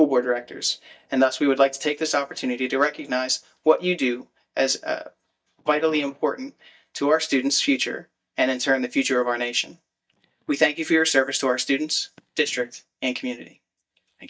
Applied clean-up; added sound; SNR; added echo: neural mask model DeepFilterNet 3.